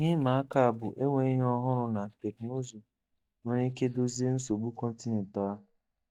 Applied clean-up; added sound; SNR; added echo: neural mask model DeepFilterNet 3.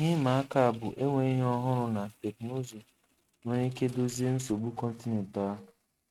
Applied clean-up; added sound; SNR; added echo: neural mask model RNNoise.